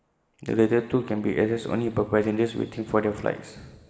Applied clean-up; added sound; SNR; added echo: none; none; none; reverberation time 1.5 s.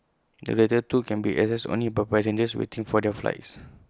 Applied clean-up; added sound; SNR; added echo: none; none; none; none.